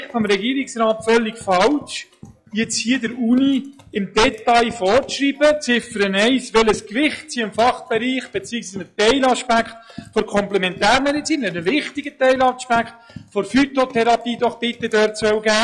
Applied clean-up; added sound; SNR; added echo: classical method log-MMSE.